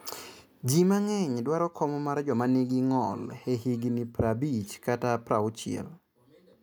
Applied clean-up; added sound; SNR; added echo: none; none; none; none.